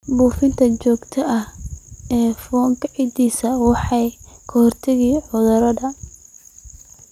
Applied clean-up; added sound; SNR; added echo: none; none; none; none.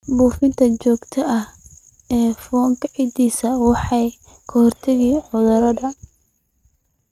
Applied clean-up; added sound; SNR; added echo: neural mask model RNNoise.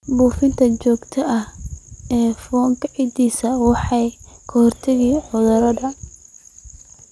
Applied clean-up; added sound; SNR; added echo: none; Bird; 18 dB; none.